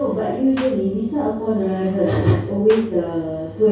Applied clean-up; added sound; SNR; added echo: none; Clapping; 17 dB; reverberation time 0.6 s.